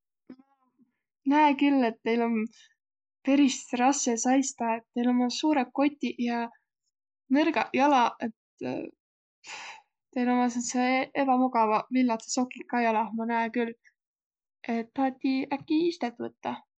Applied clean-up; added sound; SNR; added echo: neural mask model Resemble Enhance denoiser.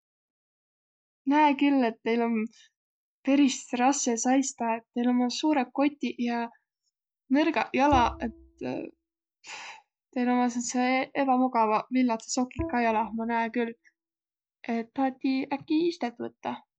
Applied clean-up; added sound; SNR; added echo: neural mask model DeepFilterNet 3.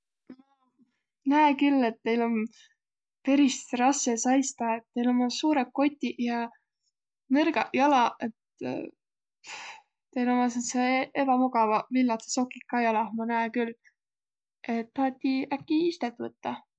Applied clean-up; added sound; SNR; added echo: none; none; none; none.